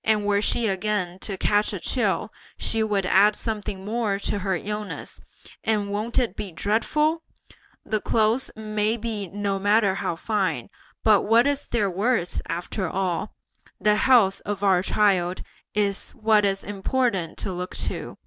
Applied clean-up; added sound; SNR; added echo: none; none; none; none.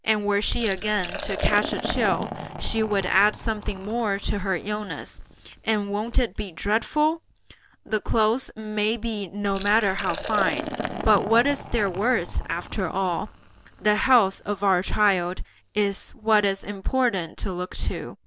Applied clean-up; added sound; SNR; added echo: none; Liquid; 12 dB; none.